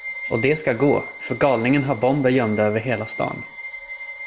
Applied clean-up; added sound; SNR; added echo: none; Bowed string instrument; 13 dB; none.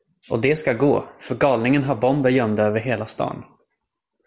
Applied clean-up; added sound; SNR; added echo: none; none; none; none.